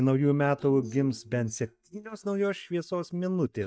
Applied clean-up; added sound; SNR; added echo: neural mask model DeepFilterNet 3.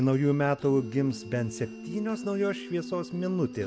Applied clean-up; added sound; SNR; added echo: none; none; none; none.